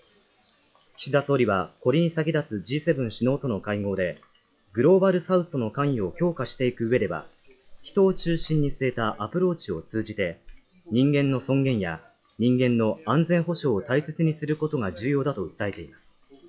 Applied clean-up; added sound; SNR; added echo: classical method log-MMSE.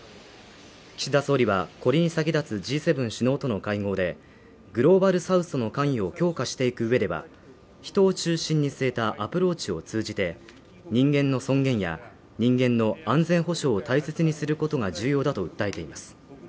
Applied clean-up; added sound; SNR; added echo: none; none; none; none.